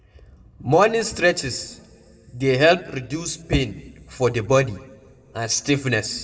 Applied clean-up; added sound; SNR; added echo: none; none; none; reverberation time 0.4 s.